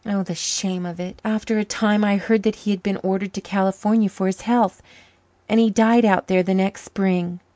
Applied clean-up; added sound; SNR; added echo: none; none; none; none.